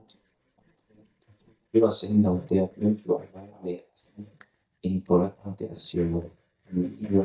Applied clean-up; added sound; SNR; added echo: neural mask model DeepFilterNet 3.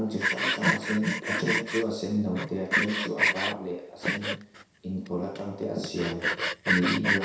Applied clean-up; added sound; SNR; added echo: none; Sawing; -1 dB; reverberation time 0.7 s.